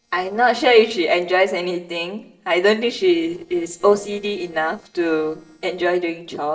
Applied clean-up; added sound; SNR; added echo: neural separator model SepFormer DNS4.